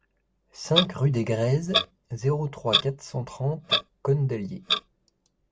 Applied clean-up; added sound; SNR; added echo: none; Clock; 4 dB; none.